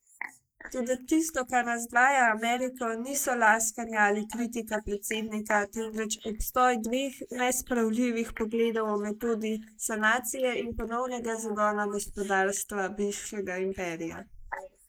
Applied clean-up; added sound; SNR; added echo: neural mask model Resemble Enhance denoiser.